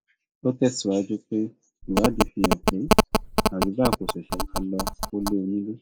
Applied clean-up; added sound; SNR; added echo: neural mask model Resemble Enhance denoiser.